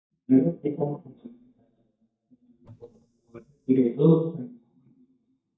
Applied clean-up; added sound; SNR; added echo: neural mask model DeepFilterNet 3.